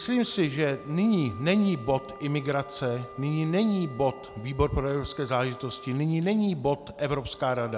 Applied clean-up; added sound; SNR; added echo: none; Wind instrument, woodwind instrument; 19 dB; none.